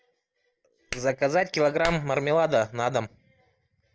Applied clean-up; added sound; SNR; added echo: none; Clapping; 14 dB; none.